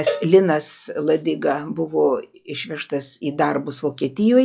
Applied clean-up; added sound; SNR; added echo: classical method log-MMSE.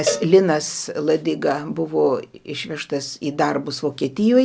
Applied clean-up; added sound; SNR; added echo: none; Cowbell; 11 dB; none.